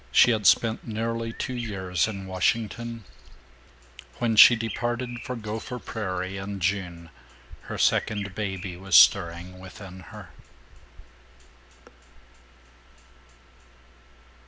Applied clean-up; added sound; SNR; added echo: none; Bird; 14 dB; none.